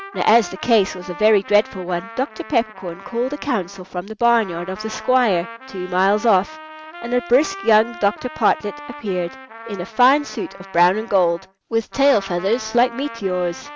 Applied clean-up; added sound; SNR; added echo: none; Trumpet; 16 dB; none.